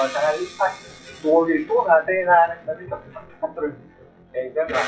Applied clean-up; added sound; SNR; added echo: classical method WPE with log-MMSE.